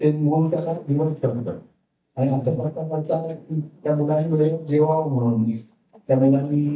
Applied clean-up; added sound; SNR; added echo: neural mask model DeepFilterNet 3.